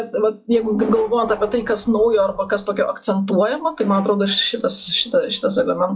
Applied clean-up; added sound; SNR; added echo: classical method log-MMSE.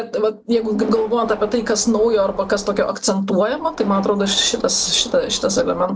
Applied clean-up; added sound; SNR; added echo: none; Subway, metro, underground; 16 dB; none.